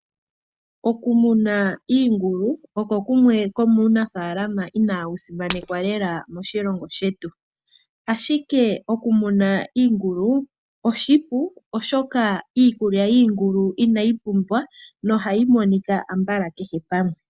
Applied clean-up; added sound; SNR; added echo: none; Shatter; 12 dB; none.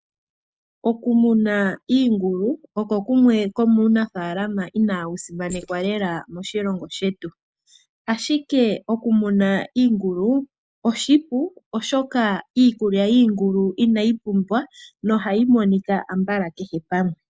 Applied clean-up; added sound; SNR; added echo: neural mask model Resemble Enhance denoiser.